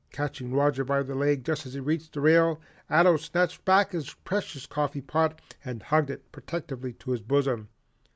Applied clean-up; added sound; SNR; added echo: none; none; none; none.